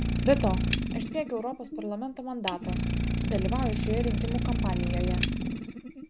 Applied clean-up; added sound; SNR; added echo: none; Idling; -3 dB; none.